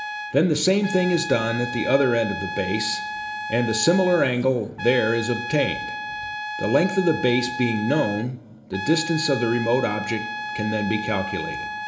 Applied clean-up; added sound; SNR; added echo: none; Trumpet; 8 dB; reverberation time 2.8 s.